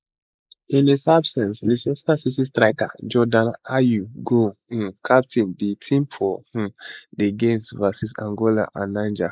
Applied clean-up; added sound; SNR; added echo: neural mask model Resemble Enhance denoiser.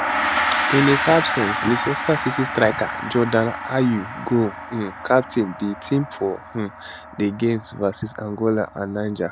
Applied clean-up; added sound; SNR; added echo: none; Gong; 5 dB; none.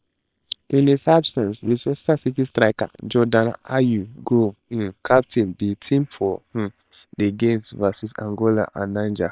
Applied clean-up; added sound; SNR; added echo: neural separator model SepFormer WHAM!.